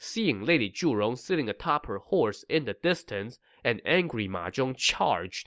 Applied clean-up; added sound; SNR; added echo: none; none; none; none.